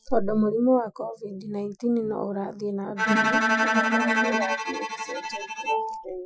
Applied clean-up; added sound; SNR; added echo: classical method Wiener filter.